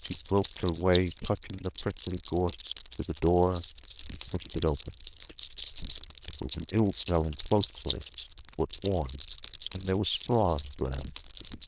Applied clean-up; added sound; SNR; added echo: neural diffusion model UNIVERSE++.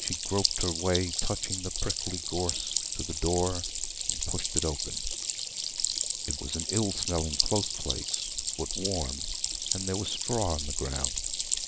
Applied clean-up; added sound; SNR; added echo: none; Stream; -2 dB; none.